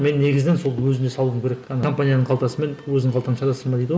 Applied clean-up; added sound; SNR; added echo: none; none; none; none.